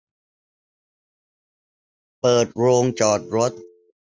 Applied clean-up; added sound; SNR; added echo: neural mask model DeepFilterNet 3.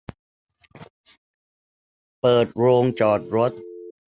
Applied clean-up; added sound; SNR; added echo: none; Telephone; 15 dB; none.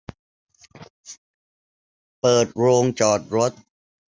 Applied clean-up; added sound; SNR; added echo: none; none; none; none.